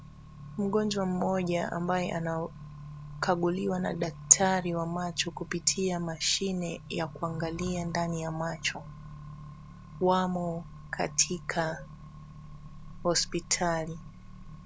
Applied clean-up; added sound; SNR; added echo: none; Accelerating, revving, vroom; 13 dB; none.